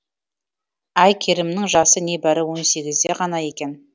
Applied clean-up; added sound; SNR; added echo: none; none; none; none.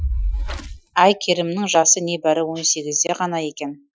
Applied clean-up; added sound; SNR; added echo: classical method Wiener filter.